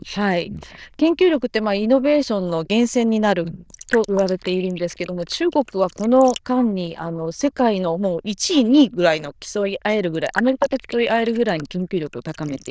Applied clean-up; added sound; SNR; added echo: neural diffusion model UNIVERSE++.